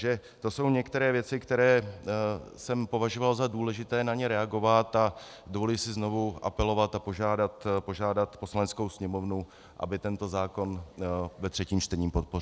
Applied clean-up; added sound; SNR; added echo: none; none; none; none.